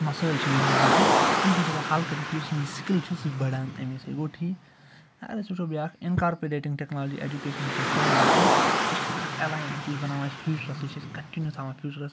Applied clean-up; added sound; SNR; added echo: none; Car; -2 dB; none.